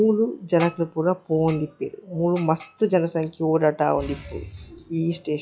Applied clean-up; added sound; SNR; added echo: classical method log-MMSE.